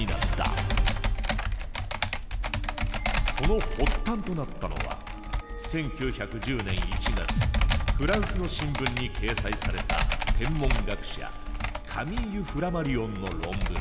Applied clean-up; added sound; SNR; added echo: none; Computer keyboard; -4 dB; none.